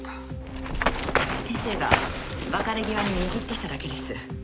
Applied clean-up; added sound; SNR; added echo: none; Run; -1 dB; none.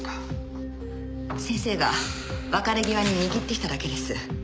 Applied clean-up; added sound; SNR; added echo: none; none; none; none.